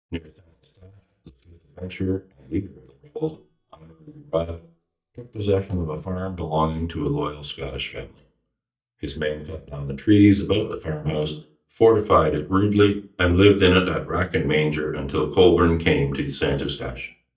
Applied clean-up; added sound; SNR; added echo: neural mask model DeepFilterNet 3.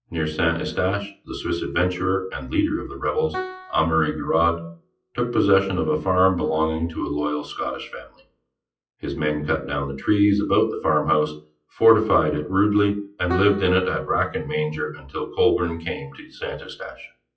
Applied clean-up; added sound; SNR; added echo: classical method WPE with log-MMSE.